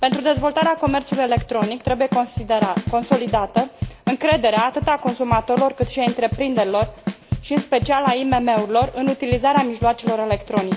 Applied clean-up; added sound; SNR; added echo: none; Bass drum / Snare drum / Drum kit; 6 dB; none.